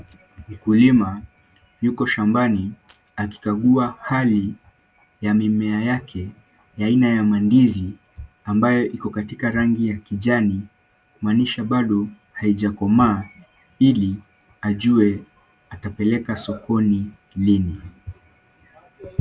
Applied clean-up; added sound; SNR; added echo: none; none; none; none.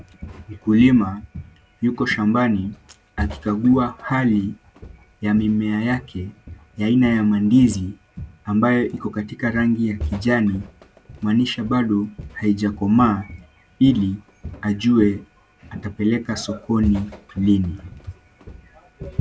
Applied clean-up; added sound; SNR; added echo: none; Walk, footsteps; 17 dB; none.